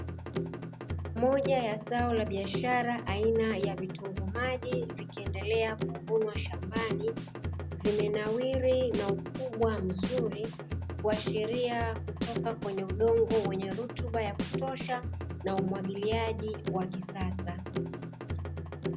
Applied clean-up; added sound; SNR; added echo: none; Drum kit; 5 dB; none.